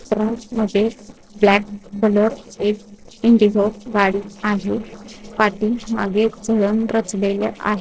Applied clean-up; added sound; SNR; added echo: neural separator model SepFormer DNS4.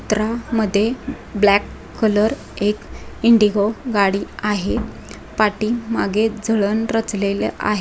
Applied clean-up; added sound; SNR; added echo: none; none; none; none.